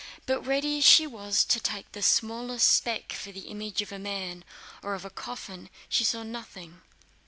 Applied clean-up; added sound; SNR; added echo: none; none; none; none.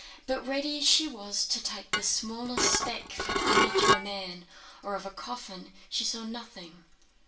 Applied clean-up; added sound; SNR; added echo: none; Dishes, pots, and pans / Glass; -5 dB; reverberation time 0.3 s.